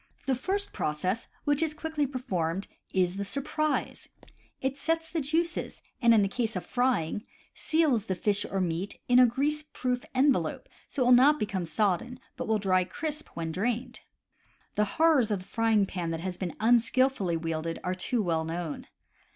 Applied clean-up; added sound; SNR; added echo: none; none; none; none.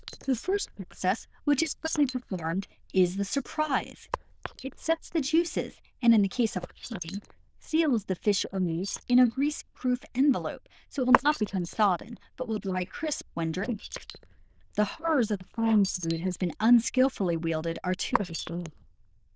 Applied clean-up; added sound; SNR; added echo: neural diffusion model UNIVERSE++.